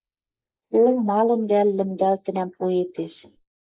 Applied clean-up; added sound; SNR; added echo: neural mask model Resemble Enhance denoiser.